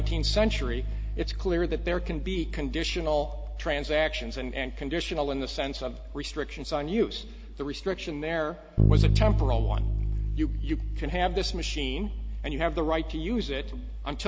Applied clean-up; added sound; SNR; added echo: none; Bass guitar; -1 dB; none.